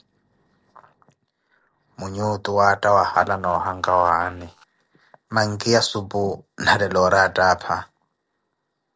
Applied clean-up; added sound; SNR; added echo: neural separator model SepFormer DNS4.